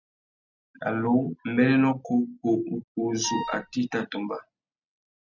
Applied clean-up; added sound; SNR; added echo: none; Wind instrument, woodwind instrument; 8 dB; none.